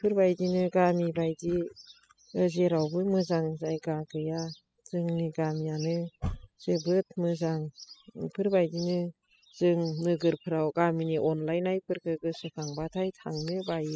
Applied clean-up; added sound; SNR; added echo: classical method spectral subtraction.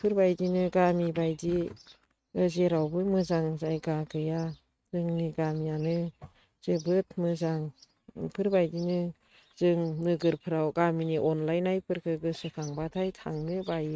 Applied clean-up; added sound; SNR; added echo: neural mask model RNNoise.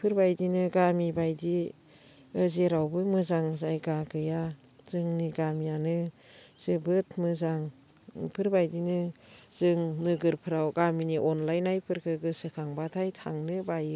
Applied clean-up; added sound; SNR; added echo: none; none; none; none.